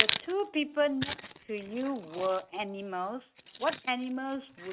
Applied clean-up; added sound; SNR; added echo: neural mask model RNNoise.